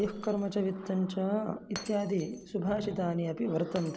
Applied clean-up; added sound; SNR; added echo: none; Shatter + Slam; 18 dB; none.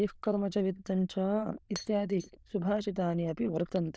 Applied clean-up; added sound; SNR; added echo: neural diffusion model UNIVERSE++.